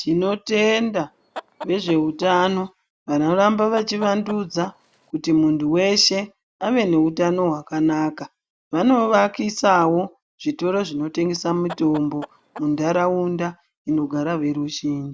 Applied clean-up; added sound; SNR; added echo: none; Chicken, rooster; 18 dB; none.